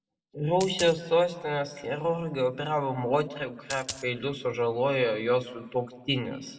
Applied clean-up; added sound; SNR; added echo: none; Coin (dropping); 11 dB; reverberation time 1.1 s.